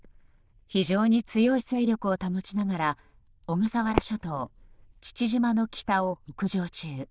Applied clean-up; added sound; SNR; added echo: neural diffusion model UNIVERSE++.